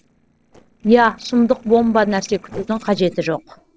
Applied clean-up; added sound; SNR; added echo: neural separator model SepFormer DNS4.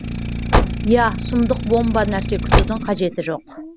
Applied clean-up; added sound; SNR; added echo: none; Car + Idling; 0 dB; none.